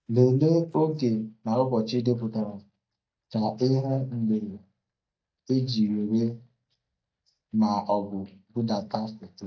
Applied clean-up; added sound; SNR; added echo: neural mask model DeepFilterNet 3.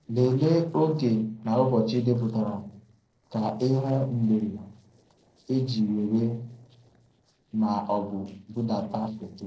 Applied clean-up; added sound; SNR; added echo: neural separator model SepFormer DNS4.